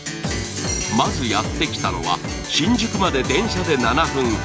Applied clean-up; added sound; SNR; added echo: none; Acoustic guitar; 10 dB; none.